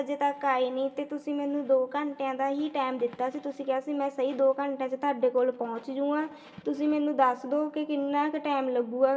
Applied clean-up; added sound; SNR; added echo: none; none; none; reverberation time 1.2 s.